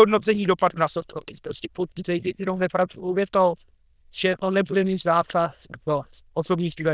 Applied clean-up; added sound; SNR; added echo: neural diffusion model UNIVERSE++.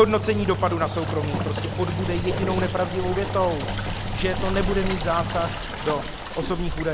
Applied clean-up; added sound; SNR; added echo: none; Engine + Water; 2 dB; none.